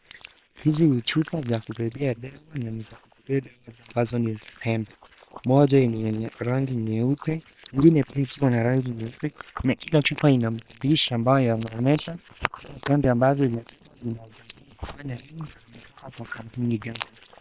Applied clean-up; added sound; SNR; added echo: neural separator model SepFormer WHAM!.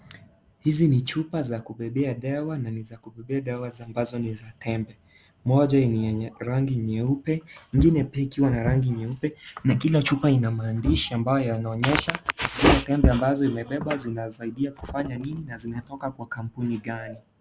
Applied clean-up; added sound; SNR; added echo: none; none; none; none.